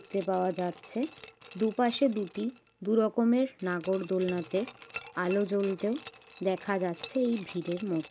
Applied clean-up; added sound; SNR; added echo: none; Glass; 16 dB; none.